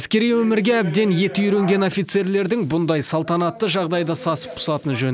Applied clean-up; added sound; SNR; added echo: none; none; none; none.